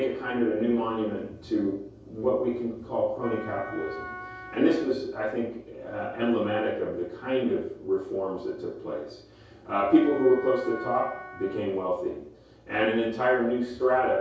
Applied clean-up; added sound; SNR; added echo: none; Wind instrument, woodwind instrument; 14 dB; reverberation time 0.6 s.